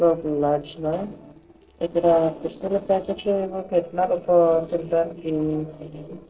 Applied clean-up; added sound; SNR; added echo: neural separator model SepFormer DNS4.